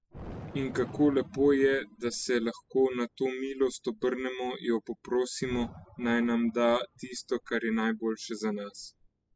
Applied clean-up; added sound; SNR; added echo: classical method spectral subtraction.